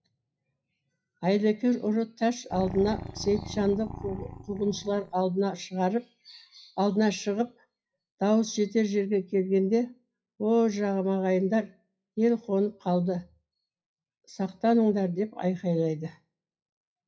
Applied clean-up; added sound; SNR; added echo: classical method WPE with log-MMSE.